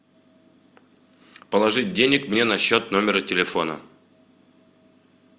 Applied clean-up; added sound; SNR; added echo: none; none; none; none.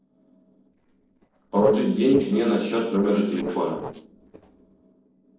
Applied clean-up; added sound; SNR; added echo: neural separator model SepFormer DNS4.